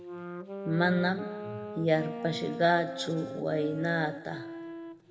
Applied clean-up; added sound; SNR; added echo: none; Wind instrument, woodwind instrument; 9 dB; reverberation time 1.7 s.